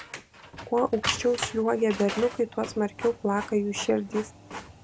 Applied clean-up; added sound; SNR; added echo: none; Printer; 10 dB; none.